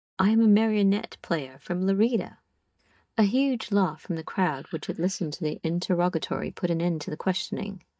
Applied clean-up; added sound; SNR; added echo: neural mask model DeepFilterNet 3.